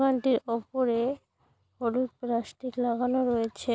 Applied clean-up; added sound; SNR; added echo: none; none; none; none.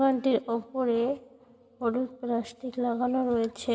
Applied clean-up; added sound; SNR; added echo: none; none; none; reverberation time 1.7 s.